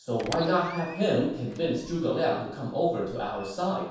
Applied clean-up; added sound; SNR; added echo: none; Squeak; 18 dB; reverberation time 0.7 s.